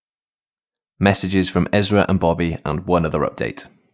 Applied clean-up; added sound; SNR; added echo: neural mask model DeepFilterNet 3.